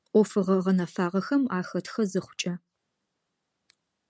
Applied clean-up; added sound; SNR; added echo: none; none; none; none.